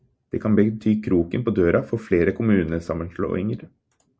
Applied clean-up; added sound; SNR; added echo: none; none; none; none.